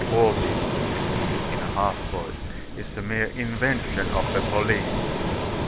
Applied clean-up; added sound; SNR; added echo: none; Waves, surf; 0 dB; none.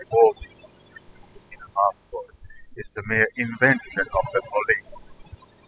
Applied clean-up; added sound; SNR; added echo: classical method spectral subtraction.